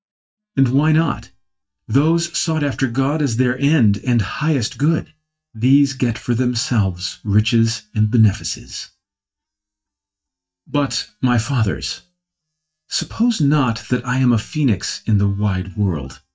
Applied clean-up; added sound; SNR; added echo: neural mask model DeepFilterNet 3.